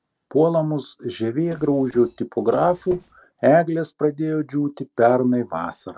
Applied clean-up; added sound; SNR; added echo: neural separator model SepFormer DNS4.